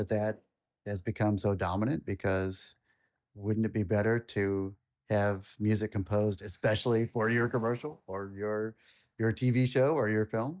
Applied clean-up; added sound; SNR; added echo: neural mask model DeepFilterNet 3.